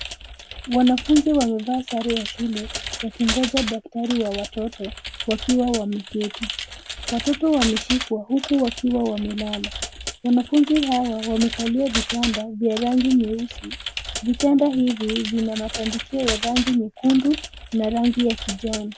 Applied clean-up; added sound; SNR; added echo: none; Computer keyboard; 9 dB; none.